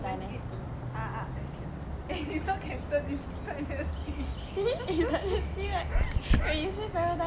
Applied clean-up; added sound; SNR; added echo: none; Bird; -1 dB; none.